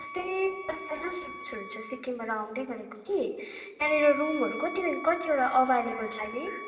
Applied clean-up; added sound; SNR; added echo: none; Wind instrument, woodwind instrument; 12 dB; reverberation time 1.8 s.